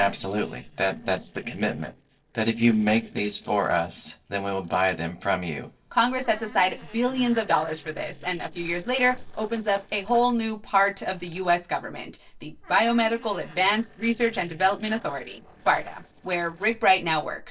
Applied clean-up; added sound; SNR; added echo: neural separator model SepFormer DNS4.